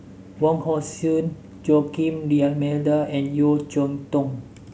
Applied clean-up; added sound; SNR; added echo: none; none; none; none.